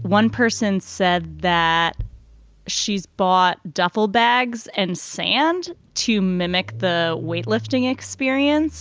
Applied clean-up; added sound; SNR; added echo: none; Bass drum + Engine starting / Car; 17 dB; none.